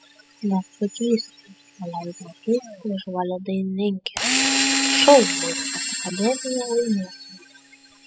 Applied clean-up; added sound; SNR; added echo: classical method spectral subtraction.